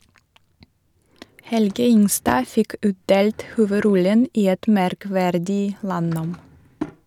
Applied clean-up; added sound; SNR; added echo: none; Drawer open or close / Wood; 20 dB; none.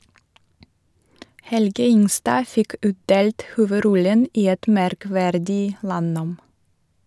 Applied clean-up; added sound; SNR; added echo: none; none; none; none.